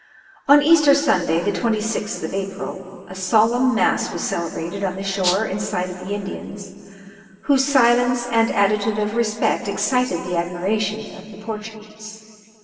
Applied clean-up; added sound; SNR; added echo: none; Rattle (instrument); 4 dB; reverberation time 2.3 s.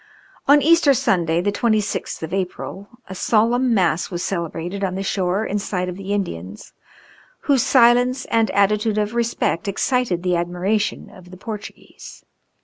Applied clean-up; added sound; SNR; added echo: none; none; none; none.